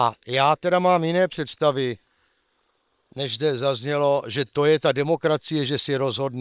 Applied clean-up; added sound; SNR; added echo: neural separator model SepFormer WHAM!.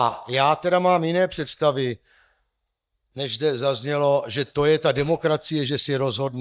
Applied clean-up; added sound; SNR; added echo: neural mask model DeepFilterNet 3.